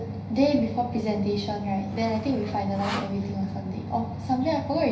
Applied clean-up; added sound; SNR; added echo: none; Sawing; 13 dB; reverberation time 0.9 s.